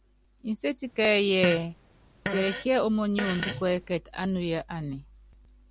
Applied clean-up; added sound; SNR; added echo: none; Fart; 8 dB; none.